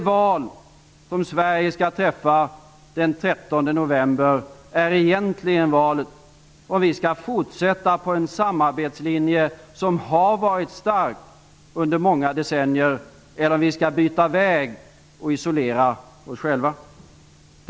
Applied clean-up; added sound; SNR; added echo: none; none; none; none.